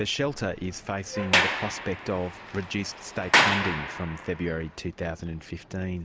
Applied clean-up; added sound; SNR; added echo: none; Sliding door; -1 dB; none.